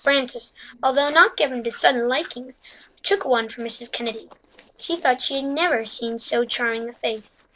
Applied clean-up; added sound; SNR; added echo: neural separator model SepFormer DNS4.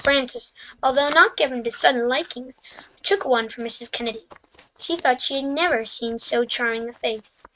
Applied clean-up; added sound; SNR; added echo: neural mask model RNNoise.